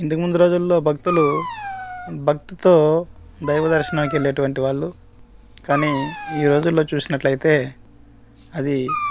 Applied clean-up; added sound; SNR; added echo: none; Dog; 11 dB; none.